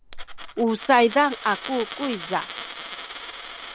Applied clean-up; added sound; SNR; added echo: none; Coin (dropping); 11 dB; none.